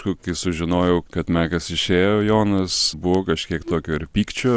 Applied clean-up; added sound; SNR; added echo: none; Wind instrument, woodwind instrument; 15 dB; none.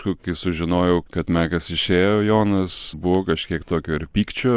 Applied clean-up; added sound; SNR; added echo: neural mask model Resemble Enhance denoiser.